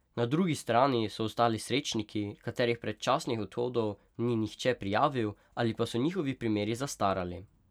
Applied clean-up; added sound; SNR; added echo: none; none; none; none.